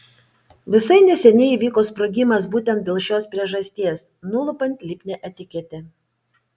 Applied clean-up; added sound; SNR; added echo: none; none; none; none.